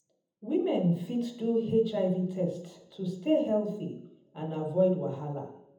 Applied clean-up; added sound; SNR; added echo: none; none; none; reverberation time 0.8 s.